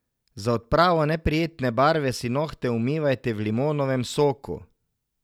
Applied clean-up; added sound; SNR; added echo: none; none; none; none.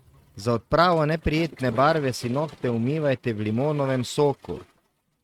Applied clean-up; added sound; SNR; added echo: neural mask model RNNoise.